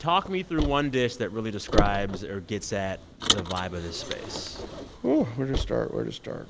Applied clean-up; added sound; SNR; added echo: none; Car; 3 dB; none.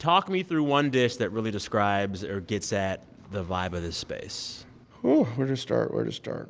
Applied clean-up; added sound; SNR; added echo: none; none; none; none.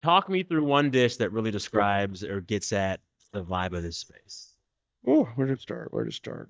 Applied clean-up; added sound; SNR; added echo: neural mask model DeepFilterNet 3.